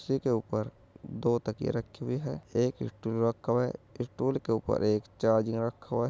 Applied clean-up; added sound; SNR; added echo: none; none; none; none.